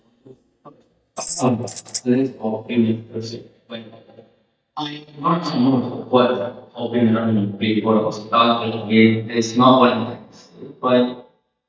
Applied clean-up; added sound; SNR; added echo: neural mask model DeepFilterNet 3.